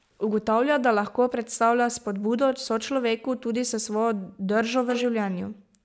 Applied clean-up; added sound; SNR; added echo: none; Bowed string instrument; 12 dB; none.